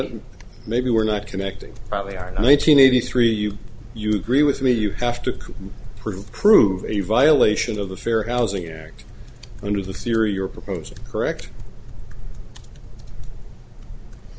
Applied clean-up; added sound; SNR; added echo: none; none; none; none.